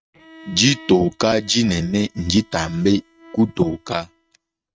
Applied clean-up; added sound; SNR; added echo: neural mask model RNNoise.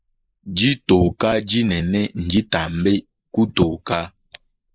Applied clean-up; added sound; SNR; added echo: neural mask model Resemble Enhance denoiser.